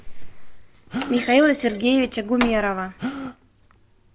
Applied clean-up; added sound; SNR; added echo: none; Thump, thud + Gasp; 11 dB; none.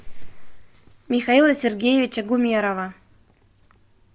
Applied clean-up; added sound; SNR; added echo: none; none; none; none.